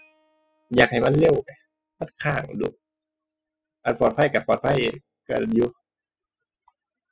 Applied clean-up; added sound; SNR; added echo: classical method spectral subtraction.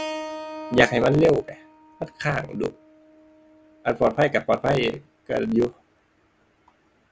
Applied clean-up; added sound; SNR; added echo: none; Keyboard (musical); 16 dB; none.